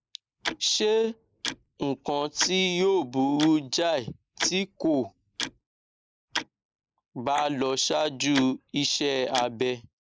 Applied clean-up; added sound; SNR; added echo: neural mask model Resemble Enhance denoiser.